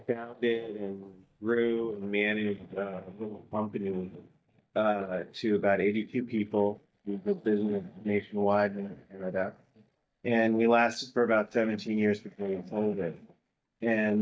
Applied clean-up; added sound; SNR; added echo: neural mask model DeepFilterNet 3.